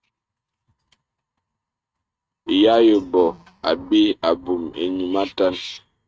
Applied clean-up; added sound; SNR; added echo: neural mask model RNNoise.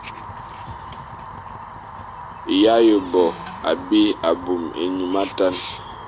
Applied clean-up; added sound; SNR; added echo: none; Squeak / Cupboard open or close + Fire; 13 dB; none.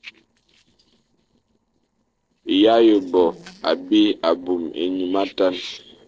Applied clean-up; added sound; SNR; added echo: neural separator model SepFormer DNS4.